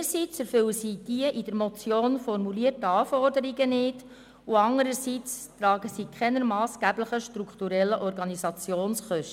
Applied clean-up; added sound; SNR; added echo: none; none; none; none.